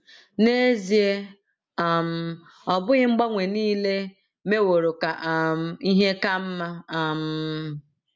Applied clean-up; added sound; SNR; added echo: none; none; none; none.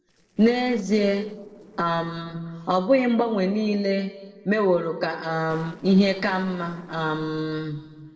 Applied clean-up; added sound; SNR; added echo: neural separator model SepFormer DNS4.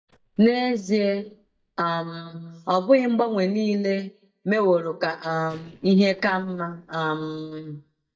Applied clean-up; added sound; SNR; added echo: neural mask model DeepFilterNet 3.